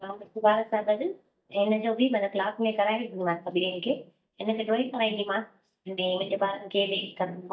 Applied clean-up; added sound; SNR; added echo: neural mask model DeepFilterNet 3.